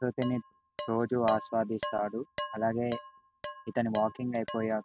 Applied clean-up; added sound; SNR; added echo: none; Dishes, pots, and pans; 8 dB; none.